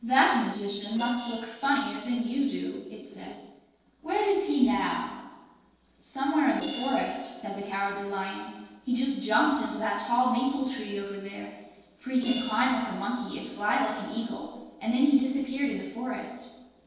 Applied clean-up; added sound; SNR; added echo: neural separator model SepFormer DNS4.